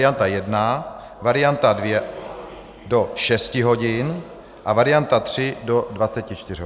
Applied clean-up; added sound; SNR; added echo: none; none; none; none.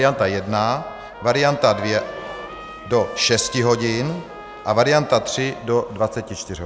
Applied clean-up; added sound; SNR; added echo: none; Trumpet; 18 dB; none.